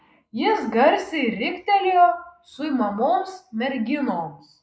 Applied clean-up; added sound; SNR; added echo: neural mask model Resemble Enhance denoiser.